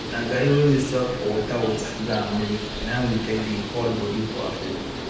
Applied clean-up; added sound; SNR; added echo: none; Bird; 7 dB; reverberation time 0.8 s.